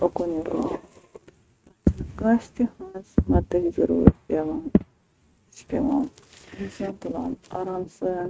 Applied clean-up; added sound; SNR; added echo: neural mask model RNNoise.